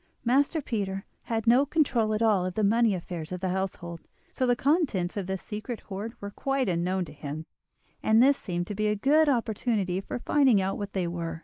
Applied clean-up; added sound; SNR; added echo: neural mask model Resemble Enhance denoiser.